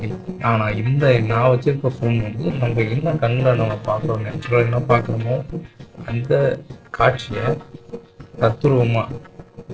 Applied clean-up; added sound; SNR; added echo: neural separator model SepFormer DNS4.